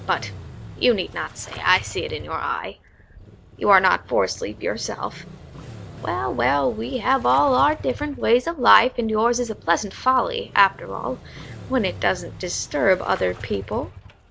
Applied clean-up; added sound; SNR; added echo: none; Engine starting / Motorcycle; 17 dB; none.